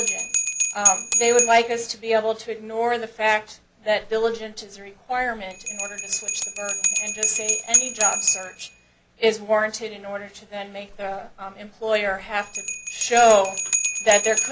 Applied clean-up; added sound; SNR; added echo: none; Bell; 3 dB; none.